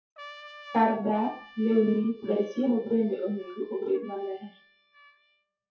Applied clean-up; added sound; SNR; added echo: classical method WPE with log-MMSE.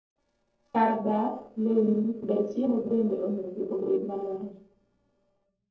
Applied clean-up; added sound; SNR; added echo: neural separator model SepFormer DNS4.